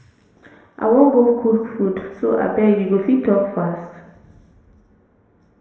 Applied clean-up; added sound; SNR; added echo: none; none; none; reverberation time 1.0 s.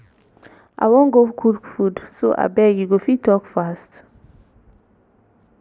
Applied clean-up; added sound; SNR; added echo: none; none; none; none.